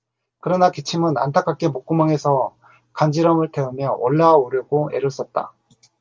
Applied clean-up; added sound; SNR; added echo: none; none; none; none.